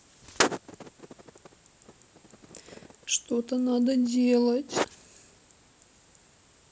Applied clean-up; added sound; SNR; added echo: none; none; none; none.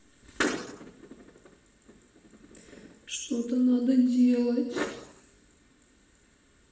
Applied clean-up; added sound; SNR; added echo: none; none; none; reverberation time 0.8 s.